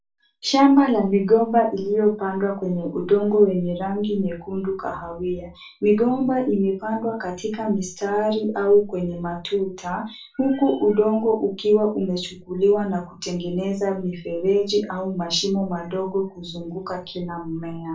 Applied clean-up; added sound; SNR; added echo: none; none; none; reverberation time 0.2 s.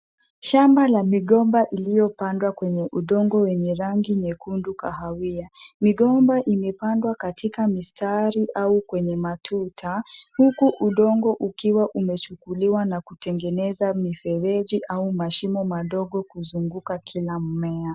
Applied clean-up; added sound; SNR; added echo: none; none; none; none.